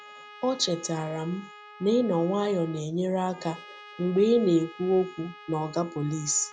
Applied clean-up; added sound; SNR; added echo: none; Trumpet; 20 dB; none.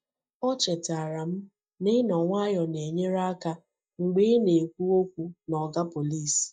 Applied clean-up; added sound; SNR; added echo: neural mask model DeepFilterNet 3.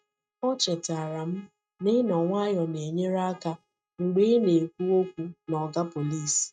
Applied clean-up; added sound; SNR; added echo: neural mask model RNNoise.